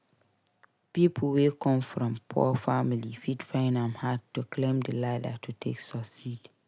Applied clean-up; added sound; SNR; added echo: none; none; none; none.